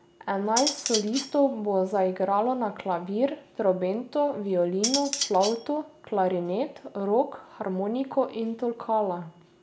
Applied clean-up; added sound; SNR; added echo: none; Cutlery, silverware; 5 dB; none.